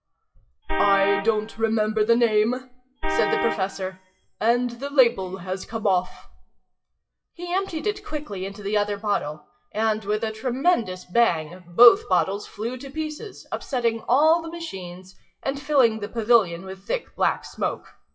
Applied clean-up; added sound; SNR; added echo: classical method WPE with log-MMSE.